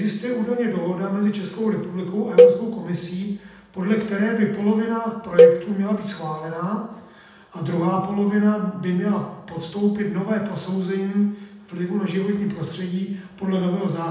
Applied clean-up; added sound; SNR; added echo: none; Cowbell; -5 dB; reverberation time 0.9 s.